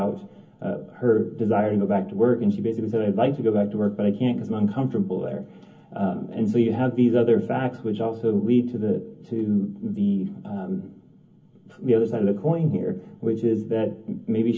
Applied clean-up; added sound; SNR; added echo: none; none; none; reverberation time 0.3 s.